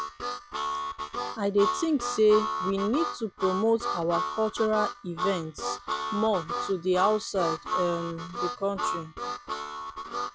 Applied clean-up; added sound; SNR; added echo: none; Harmonica; 4 dB; none.